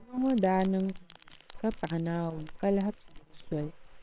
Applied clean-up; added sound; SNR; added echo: neural separator model SepFormer WHAMR!.